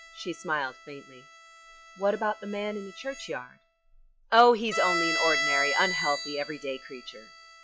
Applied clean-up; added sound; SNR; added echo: classical method log-MMSE.